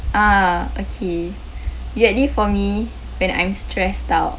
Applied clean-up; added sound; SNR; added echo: none; none; none; none.